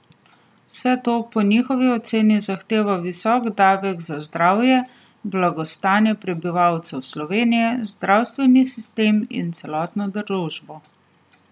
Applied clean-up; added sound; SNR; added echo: none; none; none; none.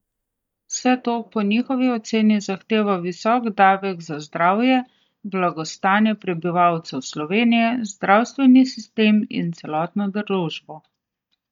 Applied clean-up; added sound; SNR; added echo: neural mask model DeepFilterNet 3.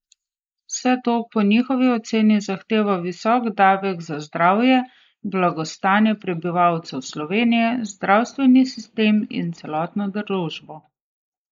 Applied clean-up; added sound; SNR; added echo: neural mask model Resemble Enhance denoiser.